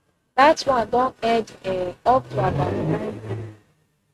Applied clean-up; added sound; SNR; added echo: neural mask model RNNoise.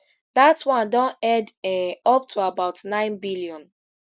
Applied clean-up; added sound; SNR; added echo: none; none; none; none.